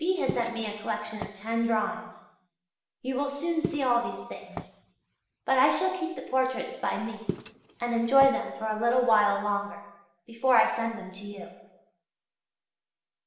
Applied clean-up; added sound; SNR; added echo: none; Walk, footsteps; 11 dB; reverberation time 0.9 s.